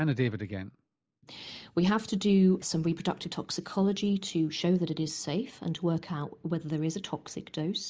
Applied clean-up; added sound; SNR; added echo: neural mask model Resemble Enhance denoiser.